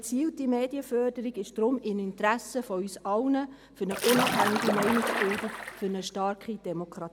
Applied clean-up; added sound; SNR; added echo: none; Splash, splatter; 1 dB; none.